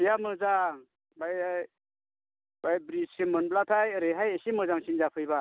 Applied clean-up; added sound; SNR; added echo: none; none; none; none.